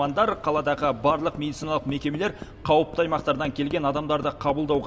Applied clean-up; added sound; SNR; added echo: none; Hammer; 19 dB; none.